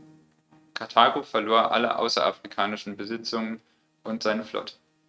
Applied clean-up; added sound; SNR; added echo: neural mask model RNNoise.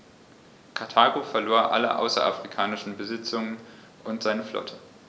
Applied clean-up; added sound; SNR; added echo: none; none; none; none.